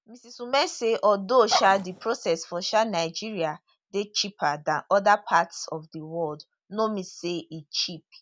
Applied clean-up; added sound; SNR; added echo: none; Dog; 4 dB; none.